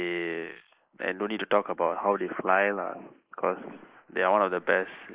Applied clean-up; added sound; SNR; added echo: neural mask model Resemble Enhance denoiser.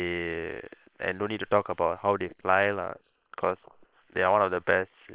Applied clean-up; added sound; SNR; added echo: neural separator model SepFormer WHAM!.